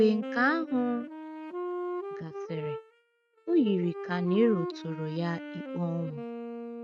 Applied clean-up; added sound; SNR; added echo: neural mask model RNNoise.